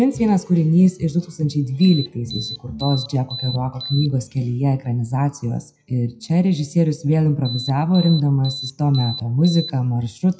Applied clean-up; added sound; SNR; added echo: classical method WPE with log-MMSE.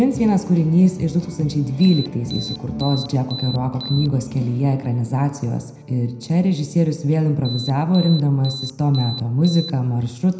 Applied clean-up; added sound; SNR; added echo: none; Alarm; 14 dB; reverberation time 0.8 s.